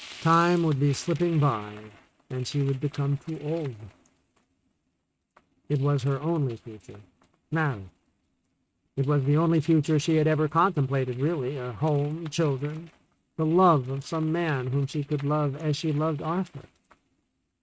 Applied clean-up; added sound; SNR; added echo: neural mask model RNNoise.